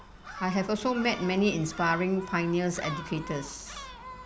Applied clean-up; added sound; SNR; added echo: none; Gull, seagull; 13 dB; none.